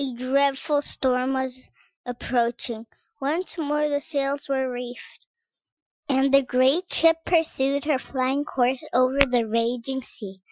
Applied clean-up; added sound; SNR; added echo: classical method Wiener filter.